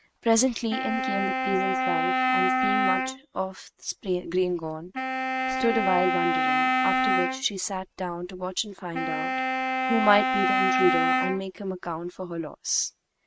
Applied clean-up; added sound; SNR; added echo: neural mask model RNNoise.